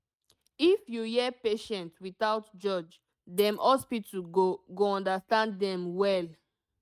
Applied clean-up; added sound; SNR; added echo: neural mask model RNNoise.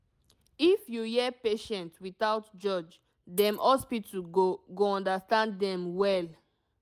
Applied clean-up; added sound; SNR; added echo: none; Coin (dropping); 13 dB; none.